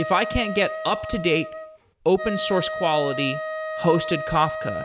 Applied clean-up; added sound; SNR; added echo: none; Wind instrument, woodwind instrument; 7 dB; none.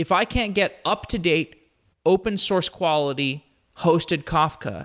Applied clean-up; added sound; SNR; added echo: none; none; none; none.